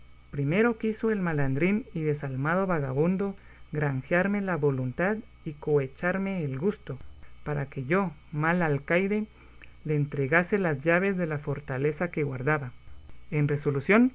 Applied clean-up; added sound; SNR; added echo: none; none; none; none.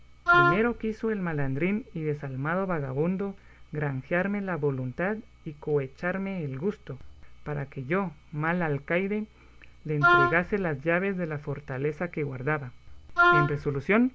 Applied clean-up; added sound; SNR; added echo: none; Wind instrument, woodwind instrument; -4 dB; none.